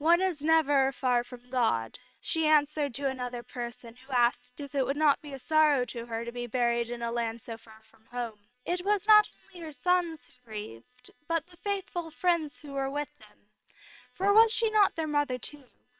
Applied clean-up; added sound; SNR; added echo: neural separator model SepFormer WHAM!.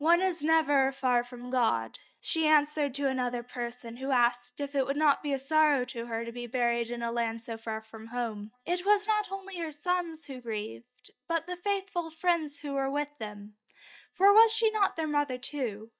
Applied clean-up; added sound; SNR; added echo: neural mask model DeepFilterNet 3.